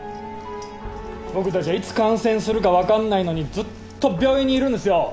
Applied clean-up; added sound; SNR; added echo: none; none; none; none.